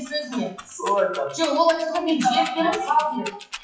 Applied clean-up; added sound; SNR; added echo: classical method WPE with log-MMSE.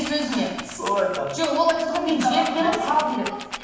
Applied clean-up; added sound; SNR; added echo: none; Rattle; 13 dB; reverberation time 1.1 s.